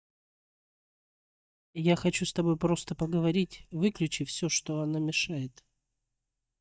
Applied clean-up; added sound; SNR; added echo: neural mask model DeepFilterNet 3.